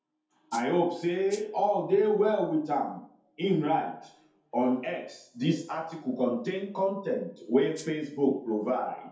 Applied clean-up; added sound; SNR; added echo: none; Rattle (instrument); 19 dB; reverberation time 0.5 s.